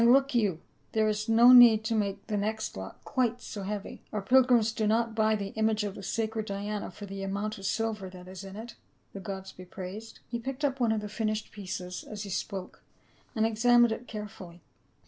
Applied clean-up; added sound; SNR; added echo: none; none; none; none.